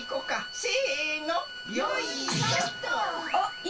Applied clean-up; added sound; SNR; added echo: none; Bowed string instrument; 10 dB; reverberation time 0.2 s.